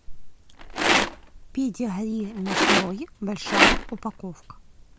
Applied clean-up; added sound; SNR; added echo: none; Rattle; -5 dB; none.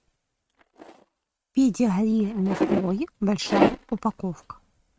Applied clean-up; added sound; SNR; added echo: neural mask model RNNoise.